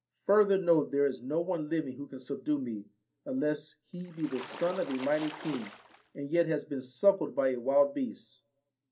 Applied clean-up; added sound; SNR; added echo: none; Splash, splatter; 15 dB; reverberation time 0.3 s.